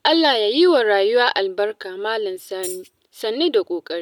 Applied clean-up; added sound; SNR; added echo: none; Tambourine; 17 dB; none.